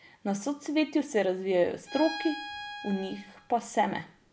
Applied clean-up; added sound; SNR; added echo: none; Bowed string instrument; 12 dB; none.